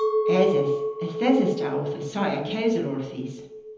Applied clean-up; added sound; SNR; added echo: none; Chink, clink; 1 dB; reverberation time 0.9 s.